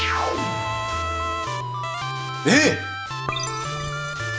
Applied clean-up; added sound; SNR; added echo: none; none; none; none.